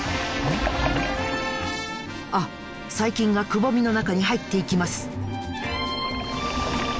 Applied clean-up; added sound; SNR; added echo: none; none; none; none.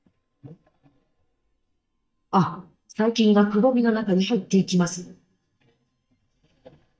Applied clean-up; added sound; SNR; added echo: neural mask model DeepFilterNet 3.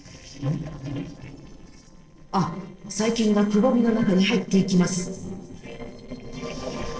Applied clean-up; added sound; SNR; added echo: neural separator model SepFormer DNS4.